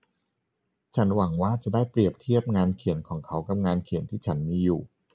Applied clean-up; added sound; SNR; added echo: none; none; none; none.